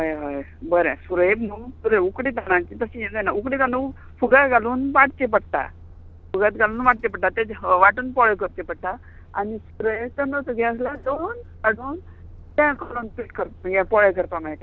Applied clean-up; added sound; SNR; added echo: none; Truck; 20 dB; none.